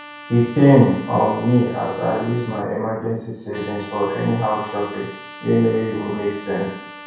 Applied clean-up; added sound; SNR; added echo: none; Trumpet; 18 dB; reverberation time 0.6 s.